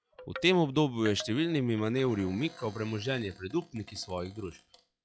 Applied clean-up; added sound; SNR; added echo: classical method log-MMSE.